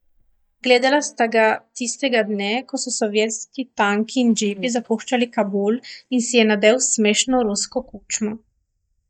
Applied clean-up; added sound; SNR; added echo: neural mask model DeepFilterNet 3.